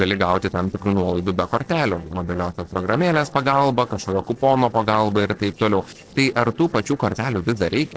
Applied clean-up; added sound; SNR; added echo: neural separator model SepFormer DNS4.